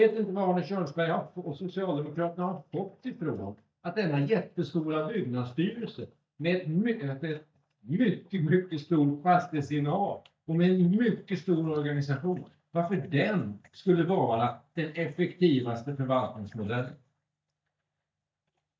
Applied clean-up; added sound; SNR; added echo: neural mask model DeepFilterNet 3.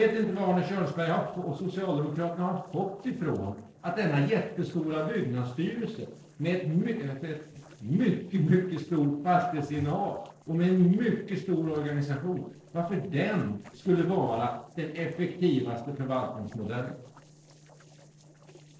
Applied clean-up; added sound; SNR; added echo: neural separator model SepFormer DNS4.